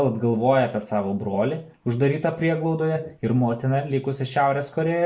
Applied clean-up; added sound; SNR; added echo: neural mask model Resemble Enhance denoiser.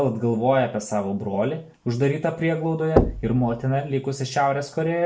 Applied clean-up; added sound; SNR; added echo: none; Knock; 3 dB; none.